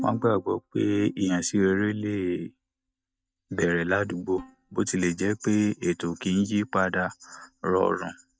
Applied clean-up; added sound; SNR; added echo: neural mask model DeepFilterNet 3.